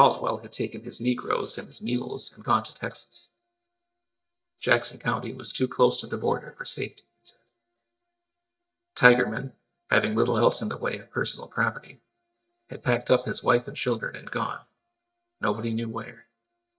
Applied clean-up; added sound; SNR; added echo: neural mask model DeepFilterNet 3.